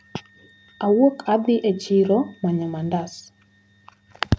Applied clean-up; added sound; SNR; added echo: none; none; none; none.